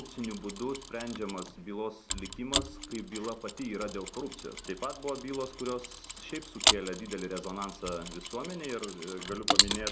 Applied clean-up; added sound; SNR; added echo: none; Mechanisms; -3 dB; none.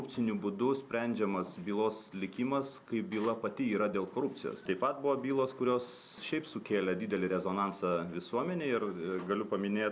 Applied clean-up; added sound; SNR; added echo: none; none; none; none.